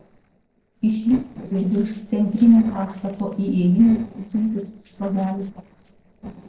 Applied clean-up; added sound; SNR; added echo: neural separator model SepFormer DNS4.